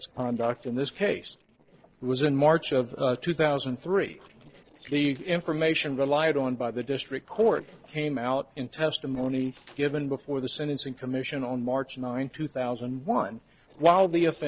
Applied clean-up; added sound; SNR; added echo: neural separator model SepFormer DNS4.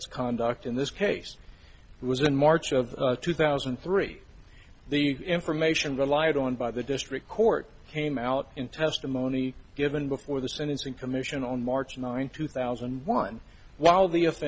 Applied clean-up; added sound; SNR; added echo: none; none; none; none.